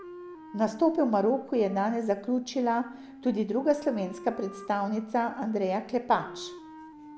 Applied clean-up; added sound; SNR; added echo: none; Wind instrument, woodwind instrument; 18 dB; none.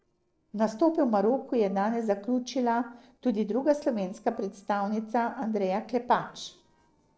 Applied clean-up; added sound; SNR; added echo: neural separator model SepFormer DNS4.